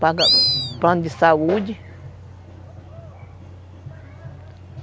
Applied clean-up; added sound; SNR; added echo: none; Animal; -4 dB; none.